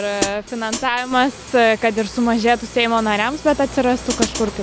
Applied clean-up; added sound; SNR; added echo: none; Hi-hat; 12 dB; none.